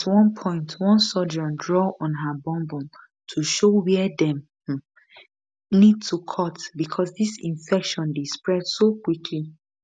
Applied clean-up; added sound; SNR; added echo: none; none; none; none.